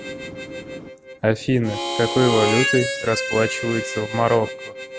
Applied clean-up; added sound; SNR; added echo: none; Harmonica; 5 dB; none.